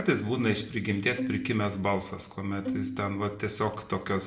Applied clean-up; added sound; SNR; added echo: none; Bowed string instrument; 7 dB; reverberation time 0.5 s.